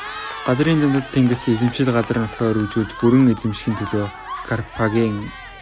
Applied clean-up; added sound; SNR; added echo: none; Cheering; 14 dB; none.